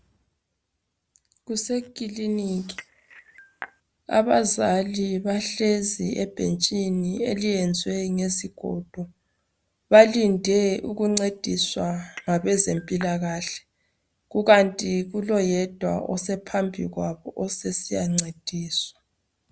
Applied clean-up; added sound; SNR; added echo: none; Cutlery, silverware / Dishes, pots, and pans / Chink, clink; 18 dB; none.